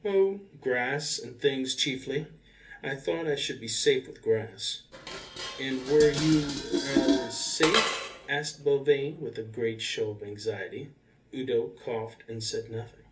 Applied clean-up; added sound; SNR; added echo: none; Dishes, pots, and pans; 7 dB; reverberation time 0.3 s.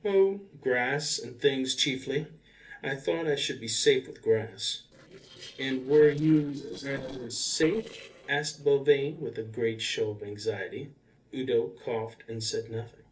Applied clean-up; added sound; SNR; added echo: neural separator model SepFormer DNS4.